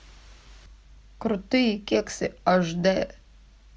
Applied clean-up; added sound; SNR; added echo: none; none; none; none.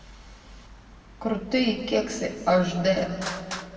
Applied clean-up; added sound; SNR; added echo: none; Traffic noise, roadway noise; 16 dB; reverberation time 2.1 s.